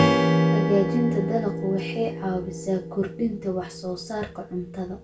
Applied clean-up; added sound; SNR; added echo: none; Strum; -2 dB; reverberation time 0.3 s.